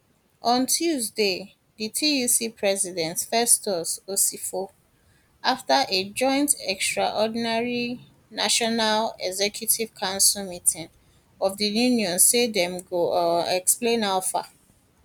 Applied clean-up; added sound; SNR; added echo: none; none; none; none.